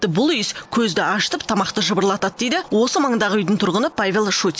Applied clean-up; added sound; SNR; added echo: none; none; none; none.